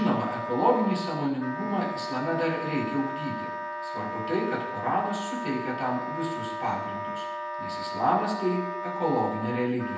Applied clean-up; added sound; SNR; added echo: none; Wind instrument, woodwind instrument; 5 dB; reverberation time 0.9 s.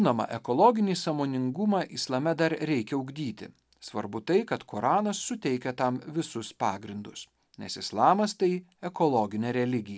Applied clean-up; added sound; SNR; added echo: none; none; none; none.